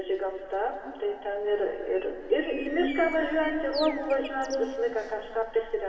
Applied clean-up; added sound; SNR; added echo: none; Bird; 16 dB; reverberation time 2.4 s.